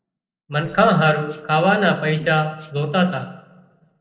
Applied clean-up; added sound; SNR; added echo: neural separator model SepFormer DNS4.